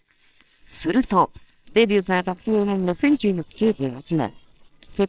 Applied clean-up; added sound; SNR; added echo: neural separator model SepFormer WHAMR!.